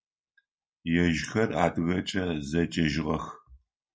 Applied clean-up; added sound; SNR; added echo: none; none; none; none.